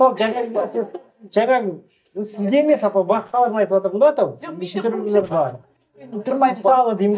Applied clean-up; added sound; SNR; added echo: neural mask model DeepFilterNet 3.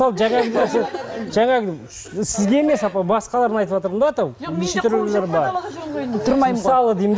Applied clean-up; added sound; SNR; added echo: none; none; none; none.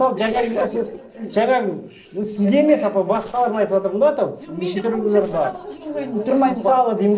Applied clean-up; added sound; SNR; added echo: neural separator model SepFormer DNS4.